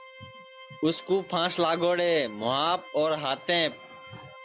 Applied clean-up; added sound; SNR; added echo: none; Organ; 17 dB; none.